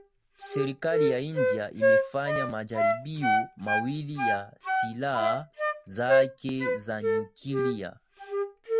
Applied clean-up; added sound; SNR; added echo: none; Wind instrument, woodwind instrument; -5 dB; none.